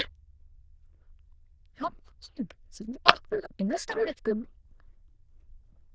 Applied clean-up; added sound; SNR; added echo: neural diffusion model UNIVERSE++.